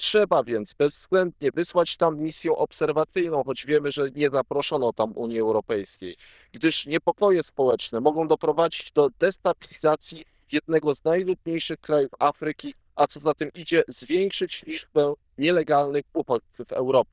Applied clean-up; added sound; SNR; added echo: neural diffusion model UNIVERSE++.